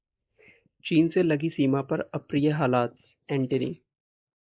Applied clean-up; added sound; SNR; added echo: neural mask model Resemble Enhance denoiser.